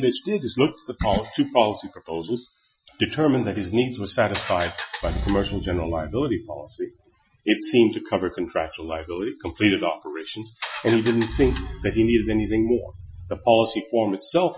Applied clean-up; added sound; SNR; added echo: classical method Wiener filter.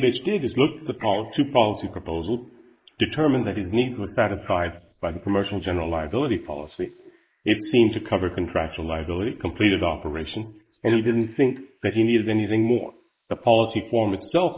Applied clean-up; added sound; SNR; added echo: neural mask model Resemble Enhance denoiser.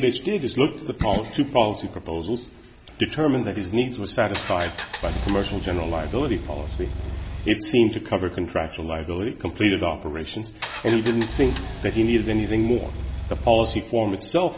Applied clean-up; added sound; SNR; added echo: none; Engine; 7 dB; none.